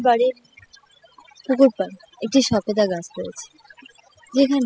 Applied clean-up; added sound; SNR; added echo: classical method spectral subtraction.